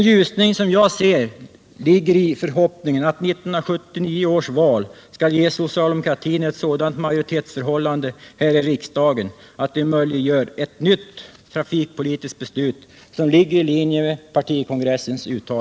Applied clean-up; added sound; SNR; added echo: none; none; none; none.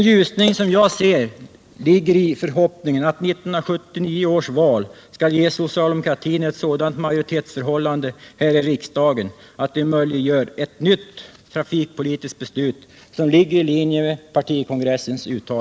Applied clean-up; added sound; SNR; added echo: none; Water / Splash, splatter; 15 dB; none.